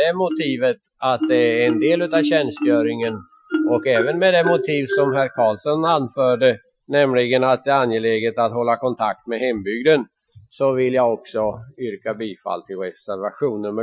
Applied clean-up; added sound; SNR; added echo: classical method Wiener filter.